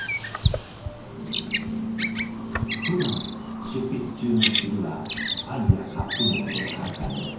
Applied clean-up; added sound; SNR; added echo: none; Bird vocalization, bird call, bird song; 0 dB; reverberation time 0.9 s.